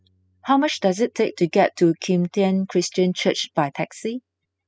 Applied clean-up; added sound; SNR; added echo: classical method spectral subtraction.